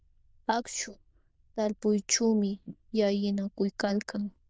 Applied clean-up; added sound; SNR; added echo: neural diffusion model UNIVERSE++.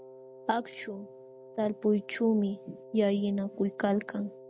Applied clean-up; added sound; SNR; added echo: none; Wind instrument, woodwind instrument; 19 dB; none.